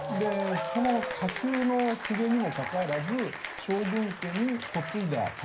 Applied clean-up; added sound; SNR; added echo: none; Applause / Cheering; 7 dB; reverberation time 0.4 s.